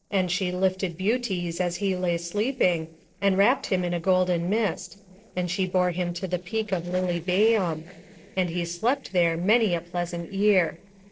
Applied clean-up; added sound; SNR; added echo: neural separator model SepFormer DNS4.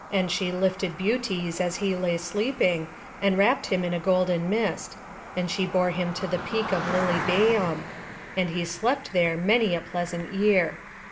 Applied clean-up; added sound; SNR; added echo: none; Cricket; 11 dB; reverberation time 1.1 s.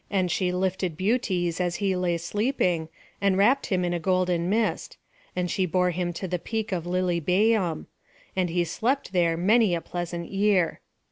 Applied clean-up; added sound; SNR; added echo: none; none; none; none.